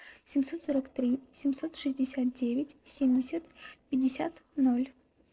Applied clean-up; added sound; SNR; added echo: neural separator model SepFormer DNS4.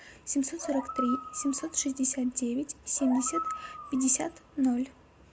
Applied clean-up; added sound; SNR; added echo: none; Animal; 9 dB; none.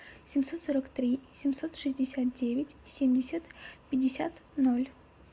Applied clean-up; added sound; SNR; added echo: none; none; none; none.